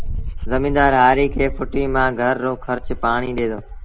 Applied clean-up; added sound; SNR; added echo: none; Dog; 6 dB; none.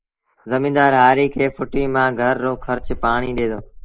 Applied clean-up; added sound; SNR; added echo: neural mask model Resemble Enhance denoiser.